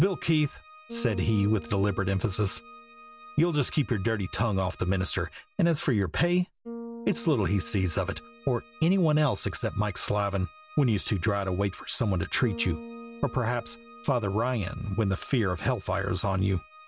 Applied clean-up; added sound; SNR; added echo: none; Bass guitar + Organ; 18 dB; none.